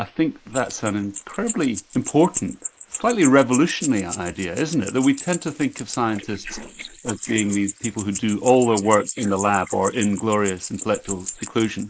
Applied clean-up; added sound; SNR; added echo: neural mask model Resemble Enhance denoiser.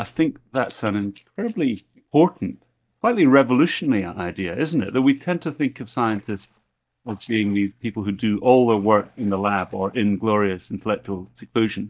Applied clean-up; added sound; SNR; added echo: neural mask model DeepFilterNet 3.